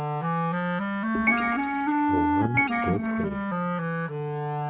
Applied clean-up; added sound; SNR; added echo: neural mask model RNNoise.